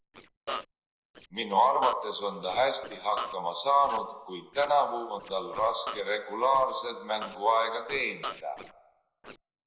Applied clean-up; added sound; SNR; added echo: neural separator model SepFormer DNS4.